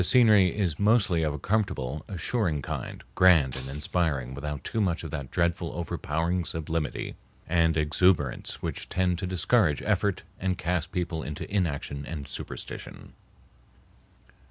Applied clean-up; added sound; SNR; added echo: none; Shatter; 17 dB; none.